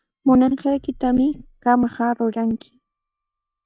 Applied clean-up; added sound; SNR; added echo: neural mask model DeepFilterNet 3.